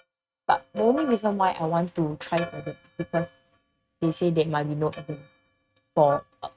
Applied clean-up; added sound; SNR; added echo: neural mask model RNNoise.